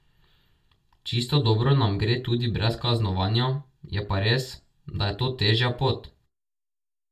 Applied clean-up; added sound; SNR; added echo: none; none; none; reverberation time 0.2 s.